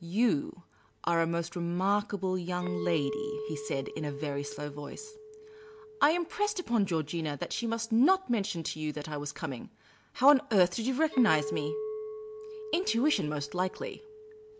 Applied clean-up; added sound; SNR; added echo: none; Chink, clink; 12 dB; none.